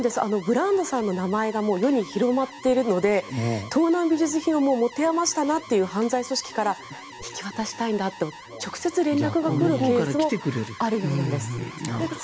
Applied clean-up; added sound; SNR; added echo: none; Alarm; 18 dB; none.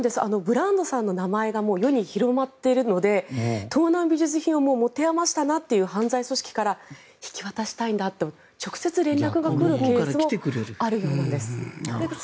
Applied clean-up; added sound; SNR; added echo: none; none; none; none.